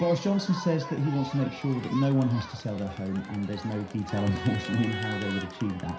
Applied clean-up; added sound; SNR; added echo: none; Crowd; 12 dB; reverberation time 0.5 s.